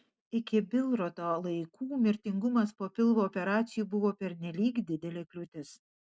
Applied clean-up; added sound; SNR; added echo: none; none; none; none.